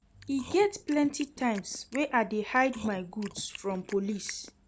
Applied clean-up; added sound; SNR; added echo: none; Chewing, mastication; 18 dB; none.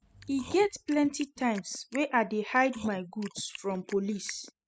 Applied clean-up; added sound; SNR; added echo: classical method spectral subtraction.